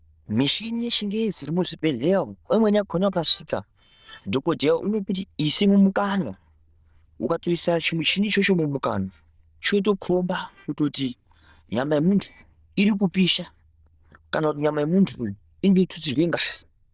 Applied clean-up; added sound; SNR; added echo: neural diffusion model UNIVERSE++.